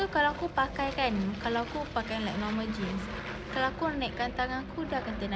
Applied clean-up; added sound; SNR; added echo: none; Aircraft; 9 dB; none.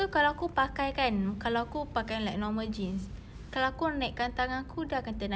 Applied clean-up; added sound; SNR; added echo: none; none; none; none.